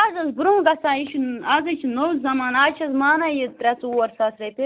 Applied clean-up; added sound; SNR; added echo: none; none; none; none.